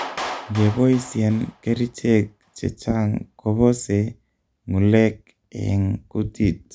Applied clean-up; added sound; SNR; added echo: none; Clapping; 17 dB; none.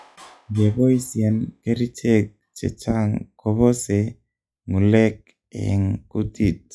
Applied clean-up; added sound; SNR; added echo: classical method log-MMSE.